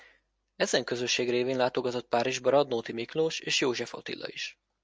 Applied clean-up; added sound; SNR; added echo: none; none; none; none.